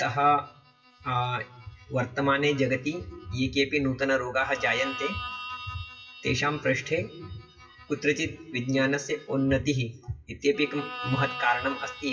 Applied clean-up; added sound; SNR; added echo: classical method WPE with log-MMSE.